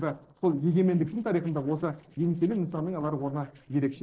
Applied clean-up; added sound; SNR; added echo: neural separator model SepFormer DNS4.